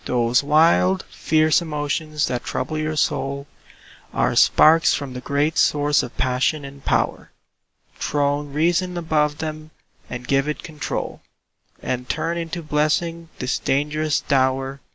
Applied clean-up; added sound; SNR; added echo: none; none; none; none.